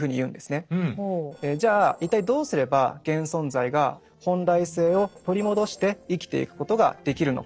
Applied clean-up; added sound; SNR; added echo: neural separator model SepFormer DNS4.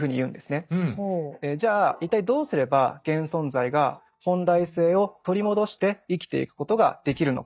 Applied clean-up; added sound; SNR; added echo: neural mask model DeepFilterNet 3.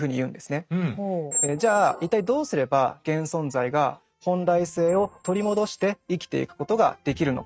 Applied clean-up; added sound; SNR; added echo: neural mask model RNNoise.